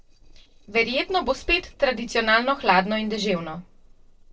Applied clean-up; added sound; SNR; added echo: neural separator model SepFormer DNS4.